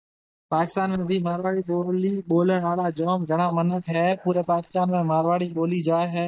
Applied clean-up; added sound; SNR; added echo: neural mask model DeepFilterNet 3.